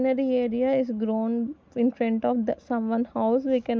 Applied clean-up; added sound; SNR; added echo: none; none; none; none.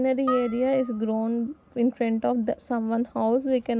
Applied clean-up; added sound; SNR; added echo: none; Harp; 14 dB; none.